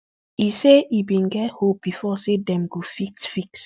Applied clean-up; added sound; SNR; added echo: none; none; none; none.